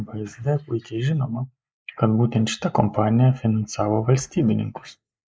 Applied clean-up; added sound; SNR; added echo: neural mask model Resemble Enhance denoiser.